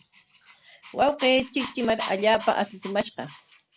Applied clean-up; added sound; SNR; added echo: none; Dog; 16 dB; none.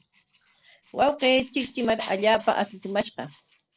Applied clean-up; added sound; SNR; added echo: neural separator model SepFormer DNS4.